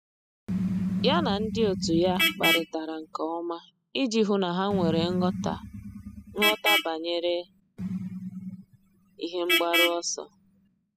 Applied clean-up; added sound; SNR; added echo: classical method spectral subtraction.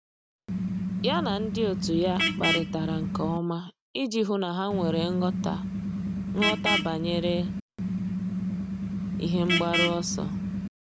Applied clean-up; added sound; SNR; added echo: none; Vehicle horn, car horn, honking; -1 dB; none.